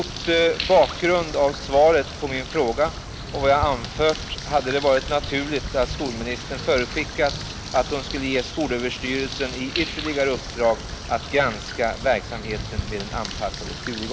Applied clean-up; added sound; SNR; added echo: none; Bird; 8 dB; none.